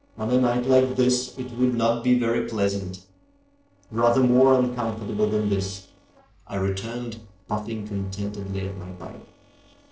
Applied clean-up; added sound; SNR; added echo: neural separator model SepFormer DNS4.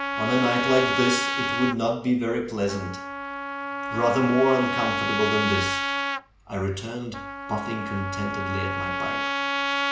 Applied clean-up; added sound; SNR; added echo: none; Trumpet; 2 dB; none.